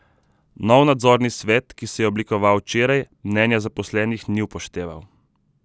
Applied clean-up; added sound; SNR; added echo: none; none; none; none.